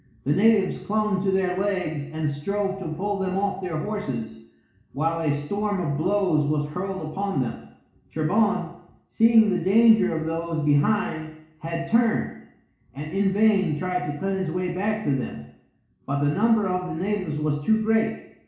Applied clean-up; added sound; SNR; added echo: none; none; none; reverberation time 0.7 s.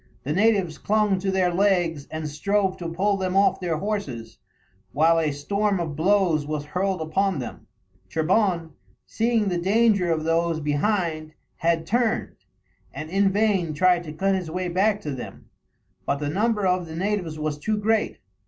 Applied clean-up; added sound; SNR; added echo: none; none; none; none.